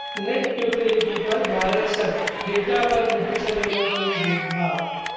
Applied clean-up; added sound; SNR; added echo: none; Cheering / Clapping; 6 dB; reverberation time 1.2 s.